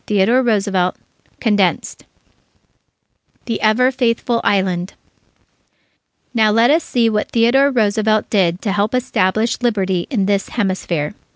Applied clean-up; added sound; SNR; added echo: none; none; none; none.